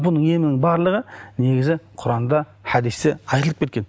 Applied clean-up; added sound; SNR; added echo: none; none; none; none.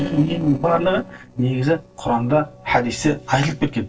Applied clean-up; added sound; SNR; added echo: neural separator model SepFormer DNS4.